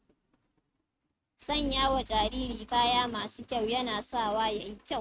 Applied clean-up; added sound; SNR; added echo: neural mask model RNNoise.